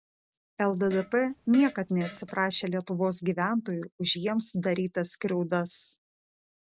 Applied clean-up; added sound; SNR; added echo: none; Fart; 17 dB; none.